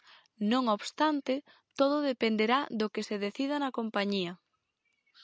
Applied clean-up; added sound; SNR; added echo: none; none; none; none.